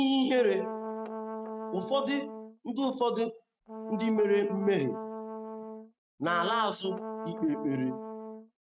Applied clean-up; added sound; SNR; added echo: neural mask model RNNoise.